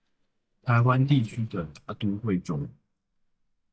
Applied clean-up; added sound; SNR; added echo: neural mask model DeepFilterNet 3.